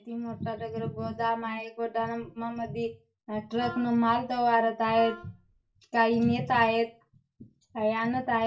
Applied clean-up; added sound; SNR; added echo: none; Wind instrument, woodwind instrument; 17 dB; reverberation time 0.2 s.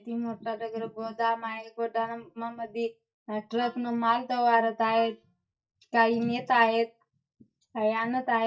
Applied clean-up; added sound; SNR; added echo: neural mask model DeepFilterNet 3.